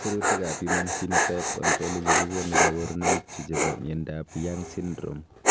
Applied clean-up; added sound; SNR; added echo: none; Dog; -5 dB; none.